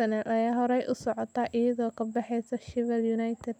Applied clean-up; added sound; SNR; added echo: none; none; none; none.